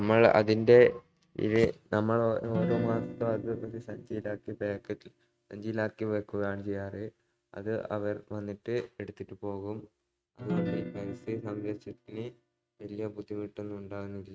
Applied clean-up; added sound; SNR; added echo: neural mask model RNNoise.